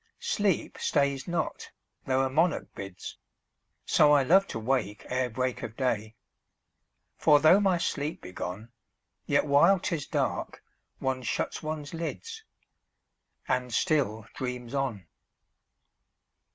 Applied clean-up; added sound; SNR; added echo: none; none; none; none.